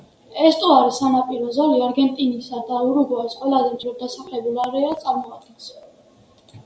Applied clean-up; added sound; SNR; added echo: none; none; none; none.